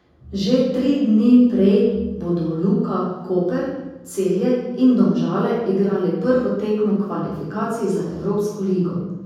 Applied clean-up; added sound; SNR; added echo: none; none; none; reverberation time 1.3 s.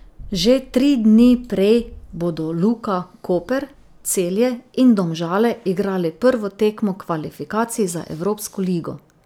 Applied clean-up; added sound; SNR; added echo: none; none; none; none.